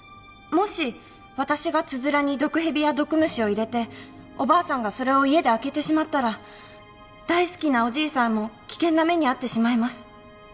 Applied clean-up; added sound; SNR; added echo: none; none; none; none.